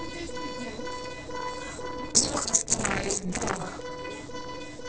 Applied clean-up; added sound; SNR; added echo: neural separator model SepFormer DNS4.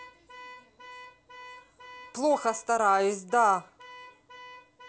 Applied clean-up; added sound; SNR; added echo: none; Alarm / Car; 19 dB; none.